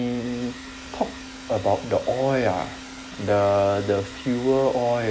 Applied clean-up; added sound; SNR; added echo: none; Domestic sounds, home sounds; 17 dB; none.